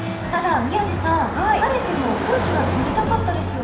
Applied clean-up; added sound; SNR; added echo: none; Car passing by; 6 dB; reverberation time 2.4 s.